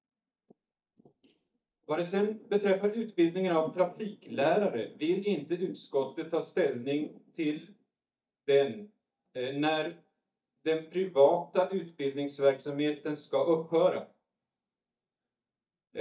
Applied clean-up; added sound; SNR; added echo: neural mask model DeepFilterNet 3.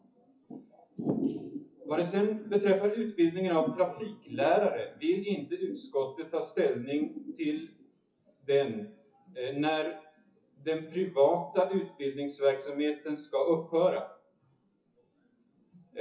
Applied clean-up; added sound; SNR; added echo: classical method WPE with log-MMSE.